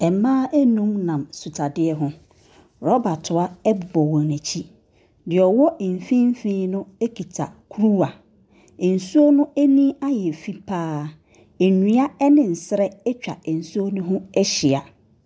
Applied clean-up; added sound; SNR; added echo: none; none; none; none.